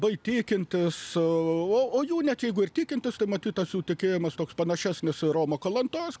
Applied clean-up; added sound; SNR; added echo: none; none; none; none.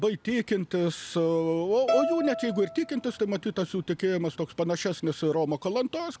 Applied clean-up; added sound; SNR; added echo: none; Bowed string instrument; 5 dB; none.